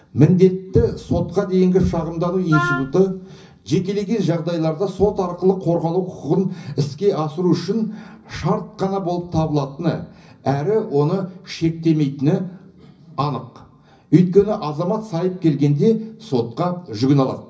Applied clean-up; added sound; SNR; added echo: none; Wind instrument, woodwind instrument; 5 dB; reverberation time 0.5 s.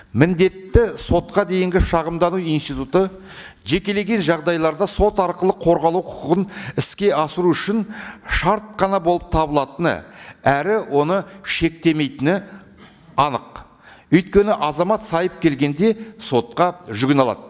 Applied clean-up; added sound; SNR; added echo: none; none; none; none.